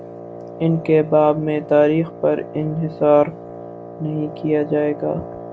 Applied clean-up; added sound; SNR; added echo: none; Wind instrument, woodwind instrument; 15 dB; none.